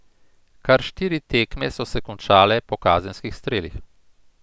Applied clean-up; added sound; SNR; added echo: none; none; none; none.